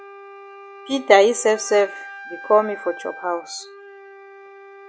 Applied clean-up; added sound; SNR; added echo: none; Wind instrument, woodwind instrument; 17 dB; none.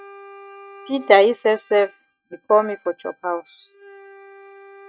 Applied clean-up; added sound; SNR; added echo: neural mask model RNNoise.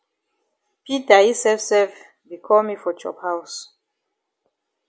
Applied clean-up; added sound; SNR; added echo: none; none; none; none.